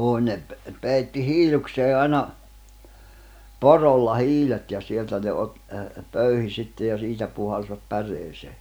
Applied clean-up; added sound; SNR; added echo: none; none; none; none.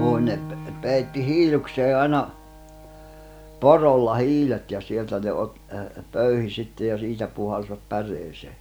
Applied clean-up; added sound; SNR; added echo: none; Piano; 15 dB; none.